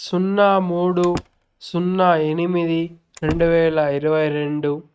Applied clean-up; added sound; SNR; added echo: neural mask model RNNoise.